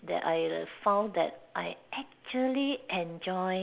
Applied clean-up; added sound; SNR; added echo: none; none; none; none.